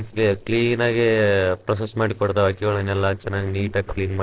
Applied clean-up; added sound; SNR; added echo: neural separator model SepFormer DNS4.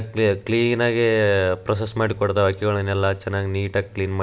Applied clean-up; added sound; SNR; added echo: none; none; none; none.